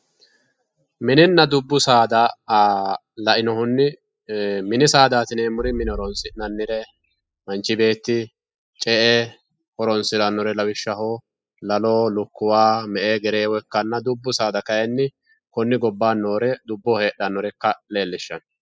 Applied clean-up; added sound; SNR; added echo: classical method spectral subtraction.